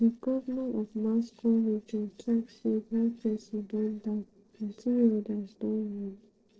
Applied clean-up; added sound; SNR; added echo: neural separator model SepFormer DNS4.